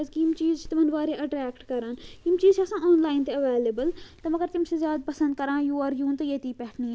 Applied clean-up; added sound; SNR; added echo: none; none; none; none.